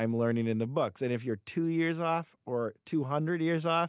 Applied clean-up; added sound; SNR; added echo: none; none; none; none.